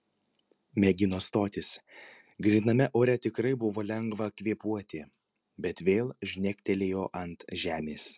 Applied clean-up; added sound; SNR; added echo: none; none; none; none.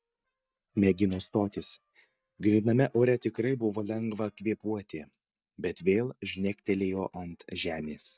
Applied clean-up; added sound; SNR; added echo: neural mask model DeepFilterNet 3.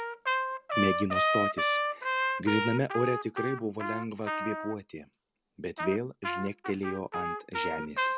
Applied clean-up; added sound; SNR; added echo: none; Trumpet; -1 dB; none.